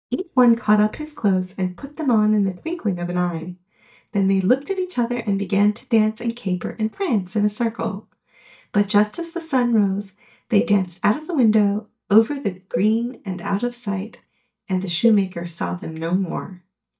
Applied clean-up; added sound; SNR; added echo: neural mask model DeepFilterNet 3.